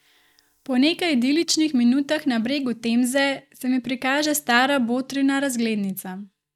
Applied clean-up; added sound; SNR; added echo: neural mask model DeepFilterNet 3.